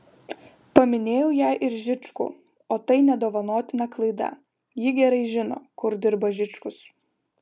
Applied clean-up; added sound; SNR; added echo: none; none; none; none.